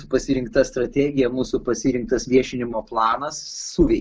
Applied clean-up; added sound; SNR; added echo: none; none; none; none.